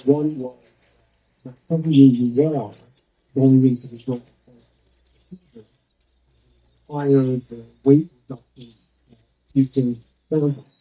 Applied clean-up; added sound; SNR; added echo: neural mask model DeepFilterNet 3.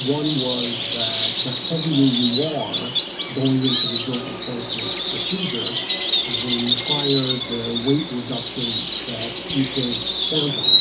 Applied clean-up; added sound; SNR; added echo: none; Insect; -2 dB; reverberation time 0.3 s.